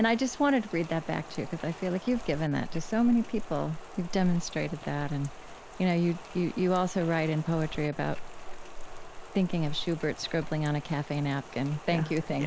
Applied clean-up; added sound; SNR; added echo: none; Rain; 10 dB; none.